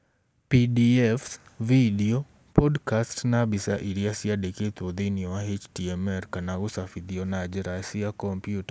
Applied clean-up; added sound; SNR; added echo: none; none; none; none.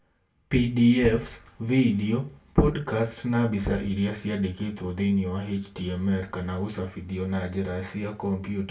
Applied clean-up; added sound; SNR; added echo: none; Knock; 15 dB; reverberation time 0.3 s.